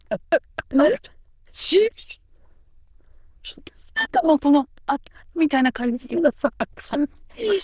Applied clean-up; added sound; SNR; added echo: neural diffusion model UNIVERSE++.